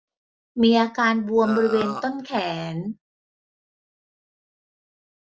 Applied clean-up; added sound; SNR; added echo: none; Burping, eructation; 8 dB; none.